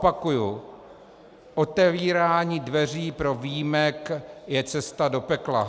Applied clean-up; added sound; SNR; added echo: none; none; none; none.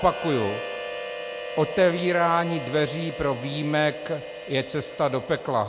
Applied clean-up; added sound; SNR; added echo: none; Harmonica; 9 dB; none.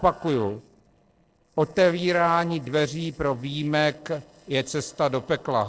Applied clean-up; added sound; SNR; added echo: neural separator model SepFormer DNS4.